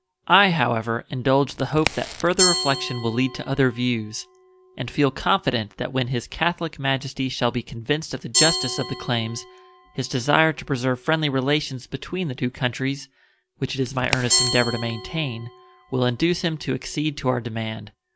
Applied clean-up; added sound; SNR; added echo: none; Crack + Glass; 7 dB; none.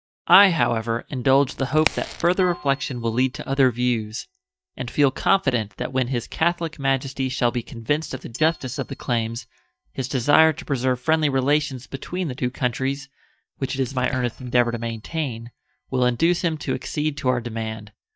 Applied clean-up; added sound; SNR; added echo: neural mask model DeepFilterNet 3.